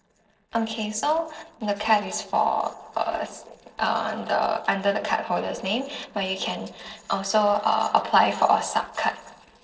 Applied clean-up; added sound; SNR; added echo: neural separator model SepFormer DNS4.